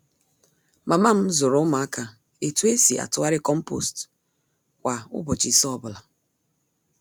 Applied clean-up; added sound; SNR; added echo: none; none; none; none.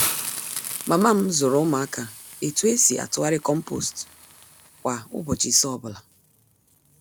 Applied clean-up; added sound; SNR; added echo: none; Hiss; 11 dB; none.